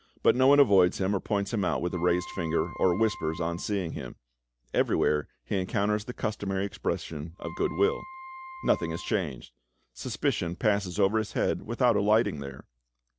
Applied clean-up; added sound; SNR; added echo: none; Wind instrument, woodwind instrument; 16 dB; none.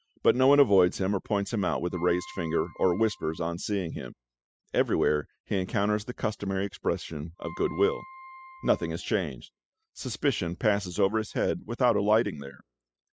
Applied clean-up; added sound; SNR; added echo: classical method spectral subtraction.